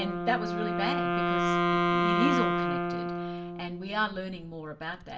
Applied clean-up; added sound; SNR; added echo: none; Wind instrument, woodwind instrument; -5 dB; reverberation time 0.4 s.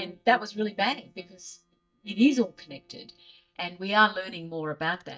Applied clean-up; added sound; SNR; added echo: neural mask model DeepFilterNet 3.